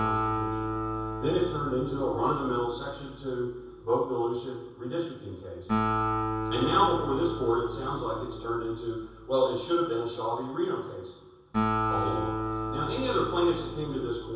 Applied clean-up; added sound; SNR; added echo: none; Acoustic guitar; 3 dB; reverberation time 0.7 s.